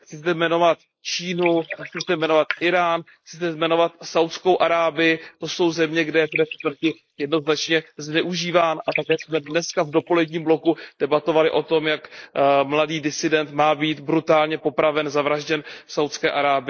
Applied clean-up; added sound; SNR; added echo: neural mask model Resemble Enhance denoiser.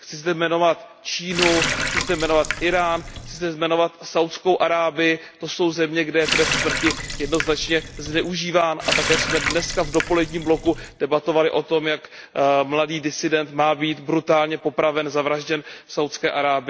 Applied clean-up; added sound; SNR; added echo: none; Water tap, faucet; 4 dB; none.